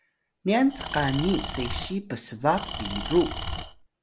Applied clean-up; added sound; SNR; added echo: none; Engine / Tools; 7 dB; none.